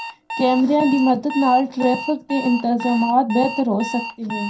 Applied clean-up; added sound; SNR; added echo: none; Alarm; 11 dB; reverberation time 0.2 s.